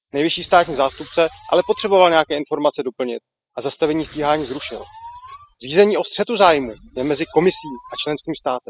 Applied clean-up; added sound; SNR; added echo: classical method spectral subtraction.